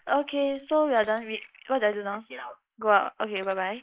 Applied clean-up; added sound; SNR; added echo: neural mask model Resemble Enhance denoiser.